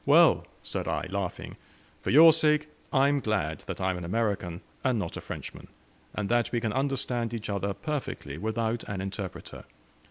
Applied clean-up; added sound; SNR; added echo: none; none; none; none.